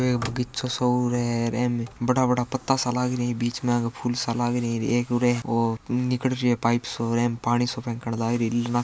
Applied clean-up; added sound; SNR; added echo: none; none; none; none.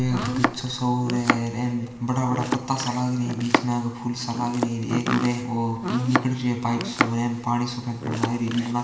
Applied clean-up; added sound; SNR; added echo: none; Domestic sounds, home sounds; 4 dB; reverberation time 1.1 s.